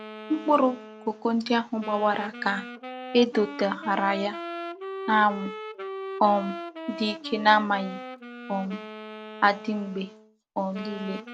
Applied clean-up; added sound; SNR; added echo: none; Wind instrument, woodwind instrument; 11 dB; none.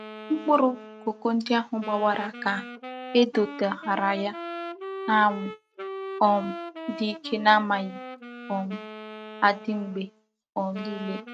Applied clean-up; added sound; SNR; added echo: neural mask model RNNoise.